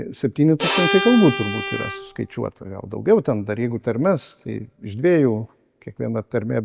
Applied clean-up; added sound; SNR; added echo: none; Bowed string instrument; 4 dB; none.